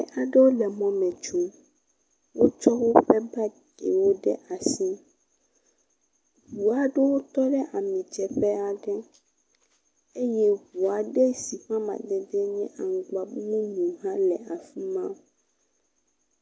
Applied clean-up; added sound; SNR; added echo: none; none; none; none.